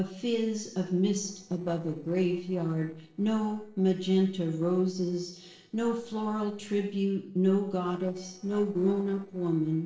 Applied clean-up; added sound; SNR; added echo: neural separator model SepFormer DNS4.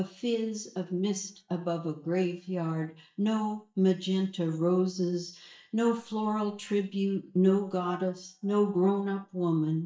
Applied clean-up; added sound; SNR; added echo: neural mask model DeepFilterNet 3.